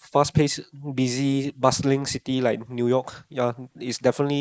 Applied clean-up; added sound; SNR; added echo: neural mask model Resemble Enhance denoiser.